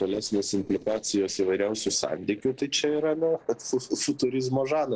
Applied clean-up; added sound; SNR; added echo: neural separator model SepFormer DNS4.